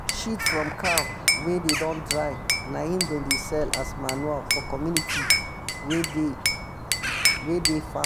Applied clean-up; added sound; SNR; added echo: none; Glass / Bell + Bird vocalization, bird call, bird song; -2 dB; none.